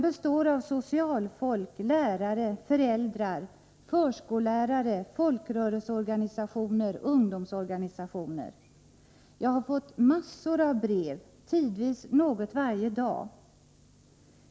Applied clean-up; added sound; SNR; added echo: none; none; none; none.